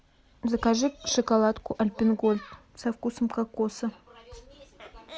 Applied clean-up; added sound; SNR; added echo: none; none; none; none.